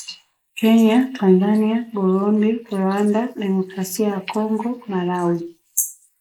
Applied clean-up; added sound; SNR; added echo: neural mask model Resemble Enhance denoiser.